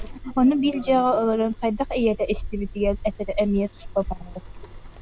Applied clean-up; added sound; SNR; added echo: none; Sliding door; 11 dB; none.